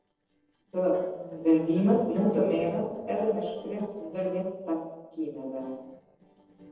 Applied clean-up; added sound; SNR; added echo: neural separator model SepFormer DNS4.